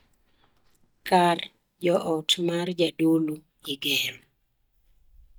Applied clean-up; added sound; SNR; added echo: neural mask model DeepFilterNet 3.